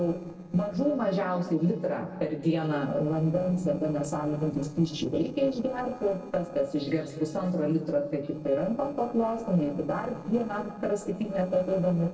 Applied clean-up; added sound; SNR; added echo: neural separator model SepFormer DNS4.